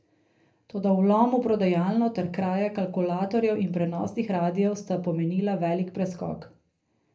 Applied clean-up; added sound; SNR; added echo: none; none; none; reverberation time 0.3 s.